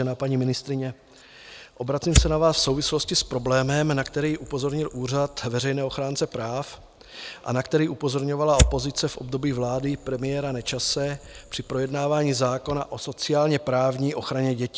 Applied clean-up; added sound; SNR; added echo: none; Fire; 5 dB; none.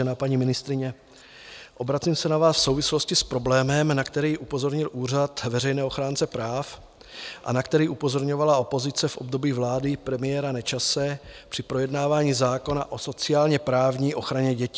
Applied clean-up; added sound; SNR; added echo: none; none; none; none.